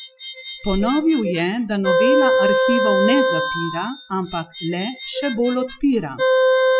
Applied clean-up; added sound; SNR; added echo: classical method Wiener filter.